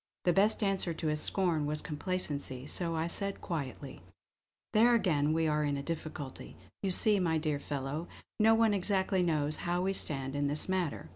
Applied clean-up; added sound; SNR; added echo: none; none; none; none.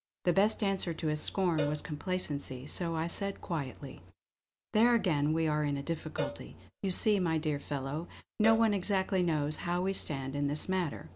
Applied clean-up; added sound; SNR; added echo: none; Cowbell; 13 dB; none.